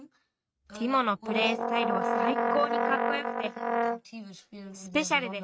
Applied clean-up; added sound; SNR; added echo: neural mask model RNNoise.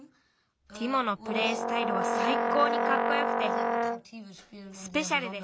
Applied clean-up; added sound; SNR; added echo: none; Brass instrument; -4 dB; none.